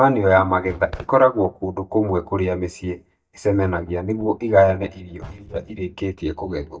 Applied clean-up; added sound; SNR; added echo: neural mask model DeepFilterNet 3.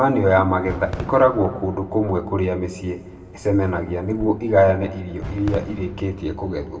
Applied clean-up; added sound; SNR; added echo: none; Fireworks; 16 dB; reverberation time 1.2 s.